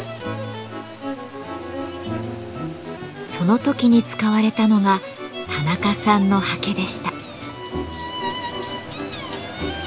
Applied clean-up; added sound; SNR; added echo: none; Bowed string instrument; 18 dB; none.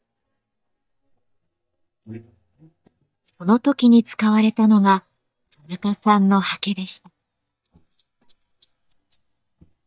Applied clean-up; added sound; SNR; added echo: neural mask model DeepFilterNet 3.